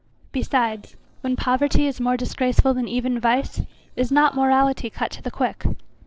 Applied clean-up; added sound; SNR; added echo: neural separator model SepFormer DNS4.